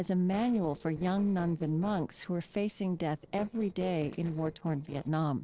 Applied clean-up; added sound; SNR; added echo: neural separator model SepFormer DNS4.